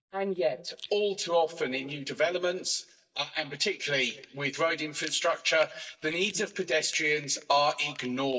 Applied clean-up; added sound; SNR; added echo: neural mask model DeepFilterNet 3.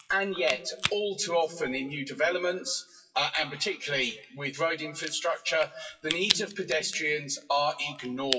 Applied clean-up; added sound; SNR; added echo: classical method WPE with log-MMSE.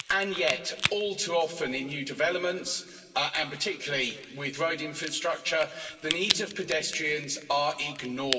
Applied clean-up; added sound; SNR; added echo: none; Crack; 8 dB; reverberation time 2.6 s.